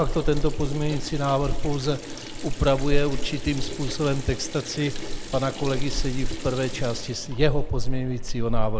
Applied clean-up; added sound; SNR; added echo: none; Sink (filling or washing) / Water tap, faucet; -1 dB; none.